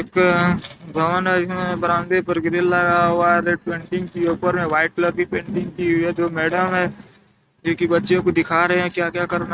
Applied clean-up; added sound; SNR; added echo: neural mask model RNNoise.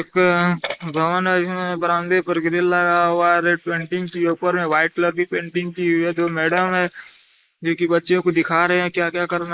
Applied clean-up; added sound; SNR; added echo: neural mask model Resemble Enhance denoiser.